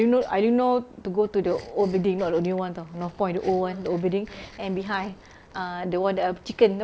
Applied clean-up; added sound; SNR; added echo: none; none; none; none.